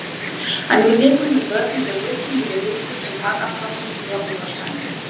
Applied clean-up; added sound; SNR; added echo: none; Wind; 8 dB; reverberation time 0.9 s.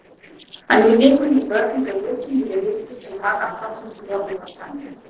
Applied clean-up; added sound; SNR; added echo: neural separator model SepFormer DNS4.